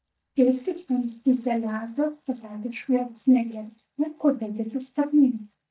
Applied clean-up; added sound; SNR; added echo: neural mask model DeepFilterNet 3.